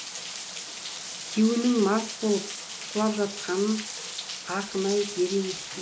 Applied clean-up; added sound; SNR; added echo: none; Rain; 9 dB; none.